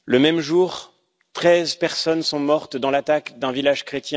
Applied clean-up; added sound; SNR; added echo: none; none; none; none.